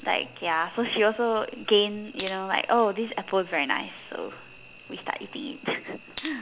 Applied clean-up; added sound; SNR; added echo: none; Engine + Wood; 19 dB; none.